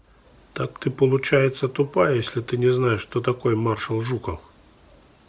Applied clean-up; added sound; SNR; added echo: none; none; none; none.